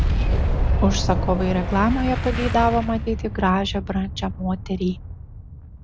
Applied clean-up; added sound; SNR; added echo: none; Boom; 0 dB; none.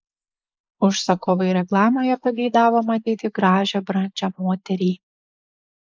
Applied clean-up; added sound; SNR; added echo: neural mask model Resemble Enhance denoiser.